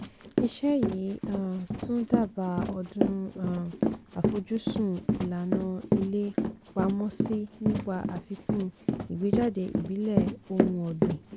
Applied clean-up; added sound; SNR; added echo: none; Run; 0 dB; none.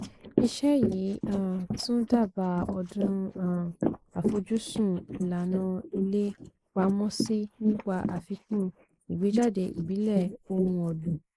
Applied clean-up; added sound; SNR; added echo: neural mask model Resemble Enhance denoiser.